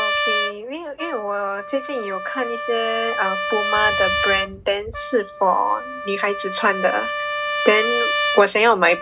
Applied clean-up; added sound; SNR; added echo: none; Trumpet; 3 dB; none.